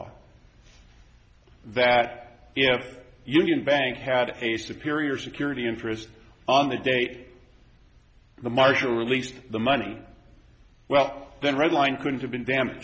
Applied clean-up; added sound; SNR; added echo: none; none; none; none.